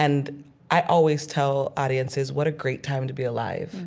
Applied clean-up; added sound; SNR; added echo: none; none; none; none.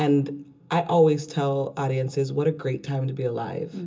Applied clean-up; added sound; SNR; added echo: none; none; none; reverberation time 0.2 s.